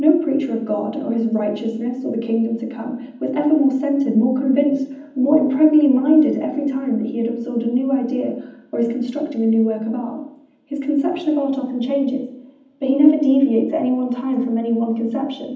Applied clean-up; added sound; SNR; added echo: none; none; none; reverberation time 0.8 s.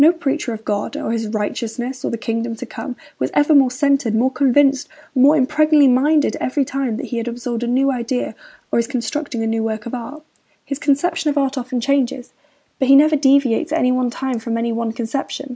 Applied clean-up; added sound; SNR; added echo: none; none; none; none.